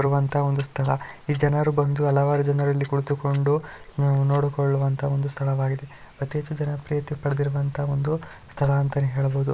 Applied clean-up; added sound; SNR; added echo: neural mask model Resemble Enhance denoiser.